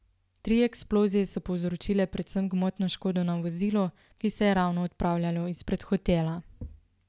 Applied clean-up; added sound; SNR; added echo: none; none; none; none.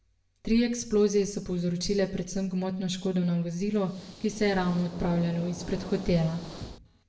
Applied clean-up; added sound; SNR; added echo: none; Hiss; 15 dB; reverberation time 0.5 s.